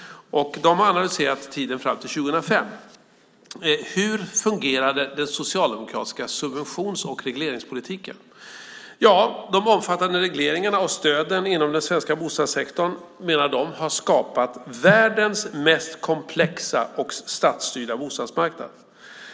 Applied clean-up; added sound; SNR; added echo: none; none; none; none.